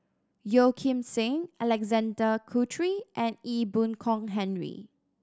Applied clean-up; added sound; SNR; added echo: none; none; none; none.